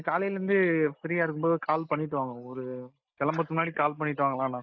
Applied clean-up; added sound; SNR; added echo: neural mask model DeepFilterNet 3.